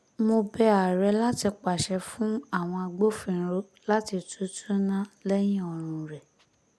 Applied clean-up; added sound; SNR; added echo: none; none; none; none.